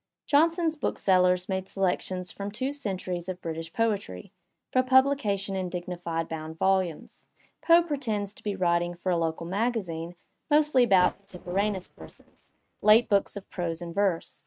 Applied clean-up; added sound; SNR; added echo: neural mask model RNNoise.